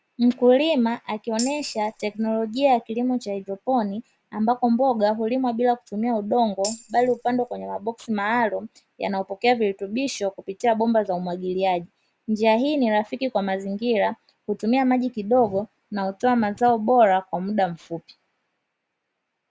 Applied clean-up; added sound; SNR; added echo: none; Tambourine; 16 dB; none.